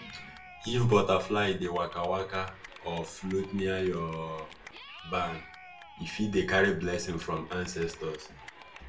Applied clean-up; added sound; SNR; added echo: none; Cheering / Clapping; 18 dB; reverberation time 0.3 s.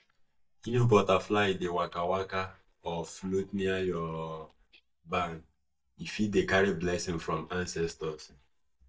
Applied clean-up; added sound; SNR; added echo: neural mask model DeepFilterNet 3.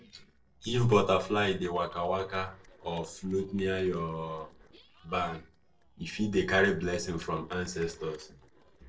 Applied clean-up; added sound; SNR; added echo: neural separator model SepFormer DNS4.